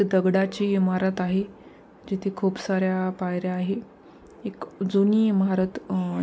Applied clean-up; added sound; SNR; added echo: none; none; none; none.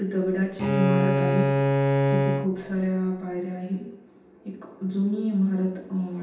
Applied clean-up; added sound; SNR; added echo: none; Bowed string instrument; -3 dB; reverberation time 0.9 s.